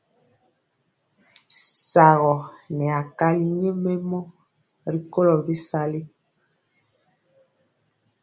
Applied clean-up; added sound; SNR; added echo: none; none; none; none.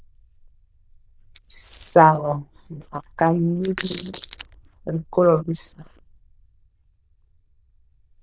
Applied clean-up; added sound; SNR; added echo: neural diffusion model UNIVERSE++.